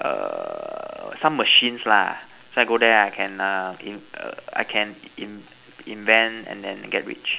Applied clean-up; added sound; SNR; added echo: none; none; none; none.